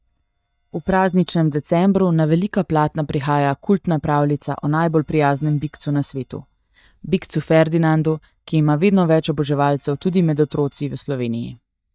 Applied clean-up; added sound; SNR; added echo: neural mask model DeepFilterNet 3.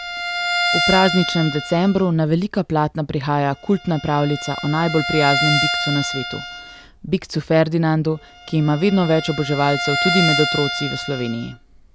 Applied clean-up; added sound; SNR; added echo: none; Bowed string instrument; 5 dB; none.